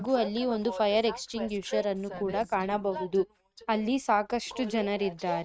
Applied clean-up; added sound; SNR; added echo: neural mask model RNNoise.